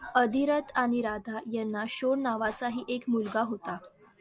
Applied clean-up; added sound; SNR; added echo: none; none; none; none.